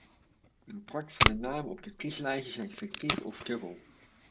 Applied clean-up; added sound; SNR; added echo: none; Packing tape, duct tape; -4 dB; none.